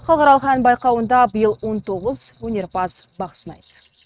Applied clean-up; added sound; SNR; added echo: neural mask model RNNoise.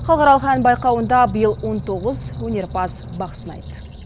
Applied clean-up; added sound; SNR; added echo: none; Squeak; 12 dB; none.